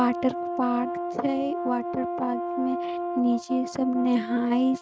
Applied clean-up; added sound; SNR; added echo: neural mask model RNNoise.